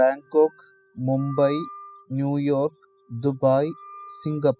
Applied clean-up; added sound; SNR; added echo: classical method spectral subtraction.